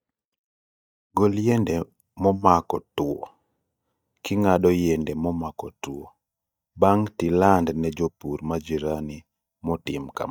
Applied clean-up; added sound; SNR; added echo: neural mask model DeepFilterNet 3.